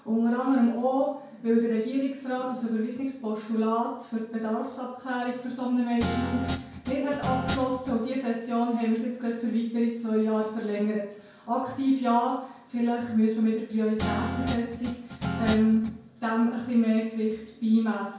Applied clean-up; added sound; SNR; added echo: none; Guitar; 6 dB; reverberation time 0.5 s.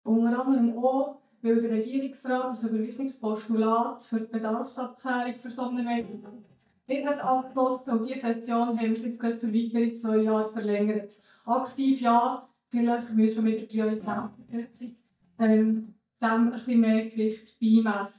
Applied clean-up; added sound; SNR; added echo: neural mask model DeepFilterNet 3.